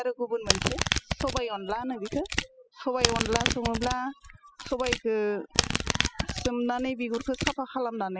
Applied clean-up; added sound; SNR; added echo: classical method spectral subtraction.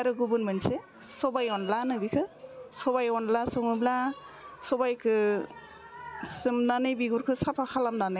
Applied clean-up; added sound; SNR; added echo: none; none; none; none.